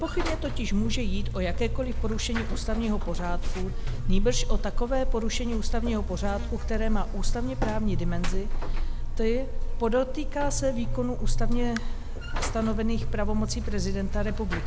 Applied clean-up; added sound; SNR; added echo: none; Buzz; -5 dB; none.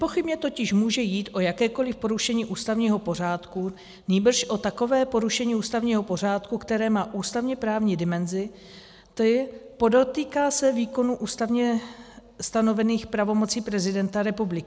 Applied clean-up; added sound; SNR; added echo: none; none; none; none.